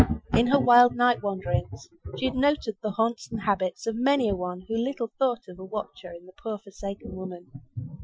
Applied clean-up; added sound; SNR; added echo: classical method Wiener filter.